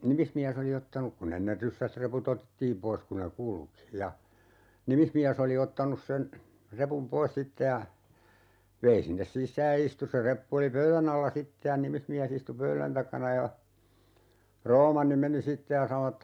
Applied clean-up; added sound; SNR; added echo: none; none; none; none.